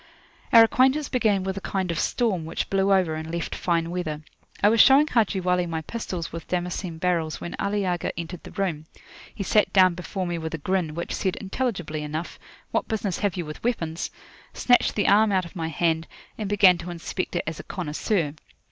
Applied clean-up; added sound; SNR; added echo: none; none; none; none.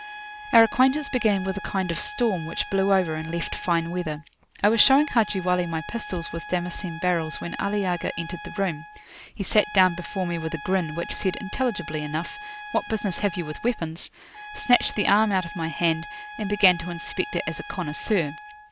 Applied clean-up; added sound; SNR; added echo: none; Trumpet; 13 dB; none.